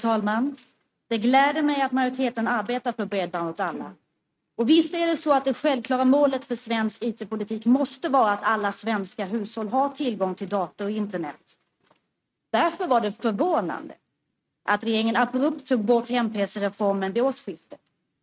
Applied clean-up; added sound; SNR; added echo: neural mask model RNNoise.